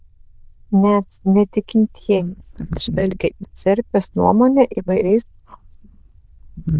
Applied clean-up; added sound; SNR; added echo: neural diffusion model UNIVERSE++.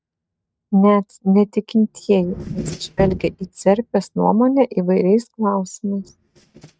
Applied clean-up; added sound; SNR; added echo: neural mask model RNNoise.